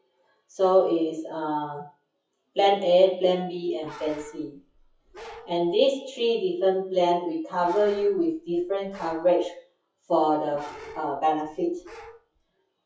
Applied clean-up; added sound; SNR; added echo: classical method WPE with log-MMSE.